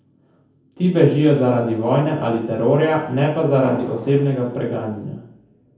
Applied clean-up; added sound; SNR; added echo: none; Fireworks; 17 dB; reverberation time 0.7 s.